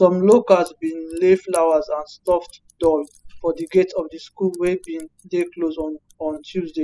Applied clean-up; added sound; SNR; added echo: classical method spectral subtraction.